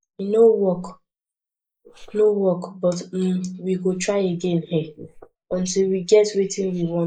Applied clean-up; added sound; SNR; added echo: neural mask model Resemble Enhance denoiser.